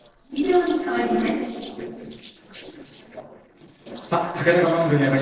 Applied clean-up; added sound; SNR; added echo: neural separator model SepFormer DNS4.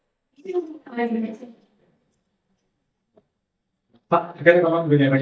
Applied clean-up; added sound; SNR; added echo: neural mask model DeepFilterNet 3.